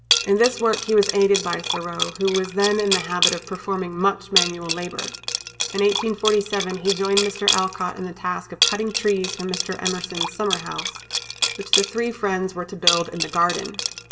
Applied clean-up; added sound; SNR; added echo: none; Liquid; 3 dB; reverberation time 0.9 s.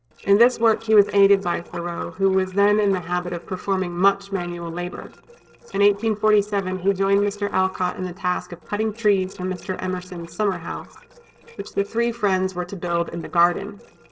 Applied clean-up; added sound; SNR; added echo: neural separator model SepFormer DNS4.